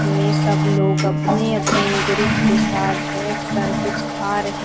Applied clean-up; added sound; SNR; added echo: none; Toilet flush / Water + Bowed string instrument; -5 dB; none.